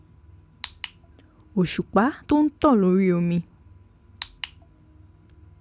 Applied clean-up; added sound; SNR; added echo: none; none; none; none.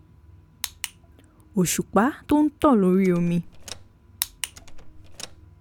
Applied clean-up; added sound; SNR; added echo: none; Door; 16 dB; none.